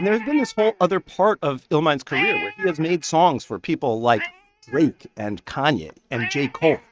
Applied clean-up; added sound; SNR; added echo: neural mask model RNNoise.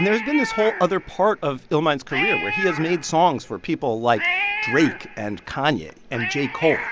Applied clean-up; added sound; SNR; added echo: none; Cat; 6 dB; none.